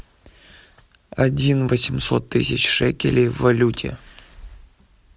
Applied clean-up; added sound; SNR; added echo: none; none; none; none.